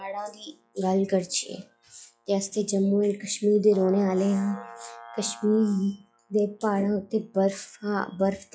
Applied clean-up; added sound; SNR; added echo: classical method log-MMSE.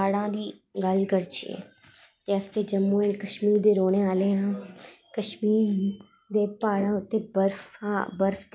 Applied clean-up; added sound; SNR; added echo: none; none; none; none.